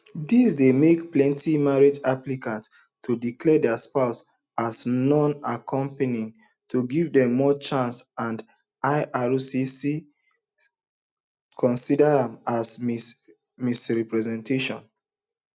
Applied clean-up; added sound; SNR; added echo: none; none; none; none.